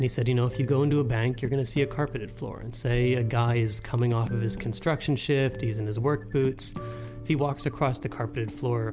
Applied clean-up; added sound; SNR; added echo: none; none; none; none.